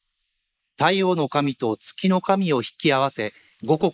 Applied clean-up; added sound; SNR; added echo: neural mask model Resemble Enhance denoiser.